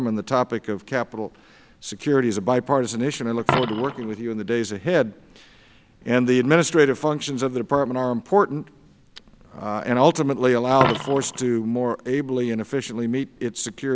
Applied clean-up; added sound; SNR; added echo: none; Coin (dropping); 13 dB; none.